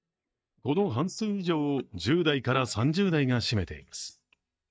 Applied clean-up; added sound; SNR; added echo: neural mask model DeepFilterNet 3.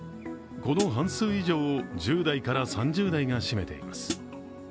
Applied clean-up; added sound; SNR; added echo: none; Hi-hat; 7 dB; none.